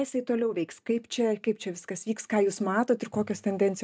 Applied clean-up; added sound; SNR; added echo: none; none; none; none.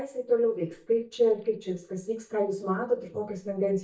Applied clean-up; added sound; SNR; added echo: neural mask model DeepFilterNet 3.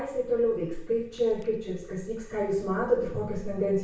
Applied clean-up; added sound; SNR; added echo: none; Chewing, mastication; 13 dB; reverberation time 0.6 s.